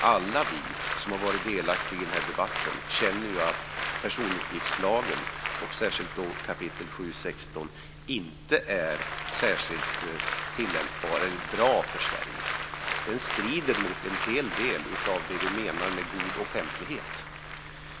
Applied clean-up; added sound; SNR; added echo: none; Applause; 3 dB; none.